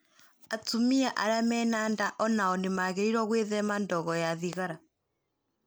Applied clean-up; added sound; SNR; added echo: none; none; none; none.